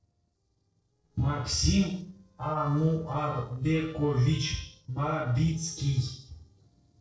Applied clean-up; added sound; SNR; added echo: neural separator model SepFormer DNS4.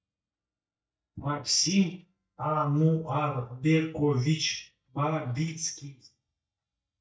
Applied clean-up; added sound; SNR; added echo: neural mask model DeepFilterNet 3.